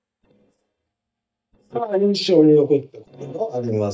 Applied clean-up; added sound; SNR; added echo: neural mask model DeepFilterNet 3.